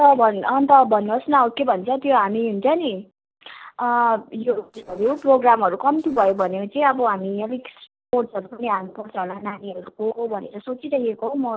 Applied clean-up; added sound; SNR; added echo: neural separator model SepFormer DNS4.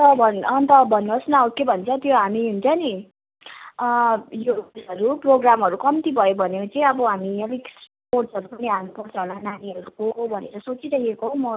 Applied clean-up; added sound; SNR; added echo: none; none; none; none.